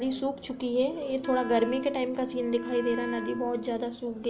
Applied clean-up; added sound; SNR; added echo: none; Wind instrument, woodwind instrument; 10 dB; none.